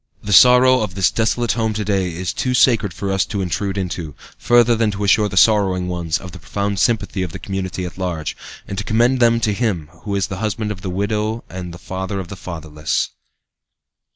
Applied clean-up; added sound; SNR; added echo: none; none; none; none.